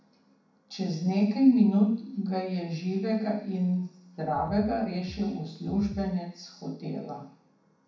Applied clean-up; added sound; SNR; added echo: none; Drum kit; 15 dB; reverberation time 0.7 s.